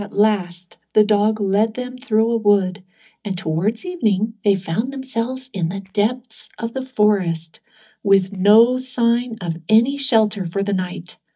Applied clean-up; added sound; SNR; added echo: neural mask model DeepFilterNet 3.